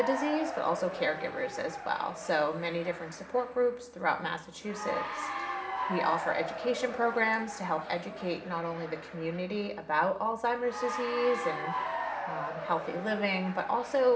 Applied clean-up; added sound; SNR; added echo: none; Applause / Cheering; 7 dB; reverberation time 1.7 s.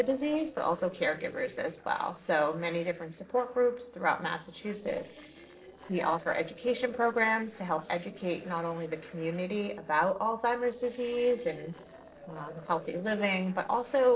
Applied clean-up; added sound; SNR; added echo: neural separator model SepFormer DNS4.